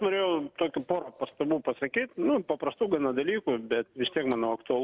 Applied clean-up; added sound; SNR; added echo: none; none; none; none.